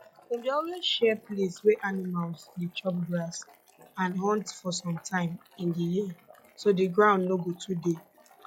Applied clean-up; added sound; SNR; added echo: classical method log-MMSE.